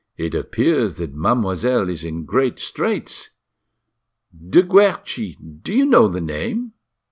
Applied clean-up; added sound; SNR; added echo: none; none; none; none.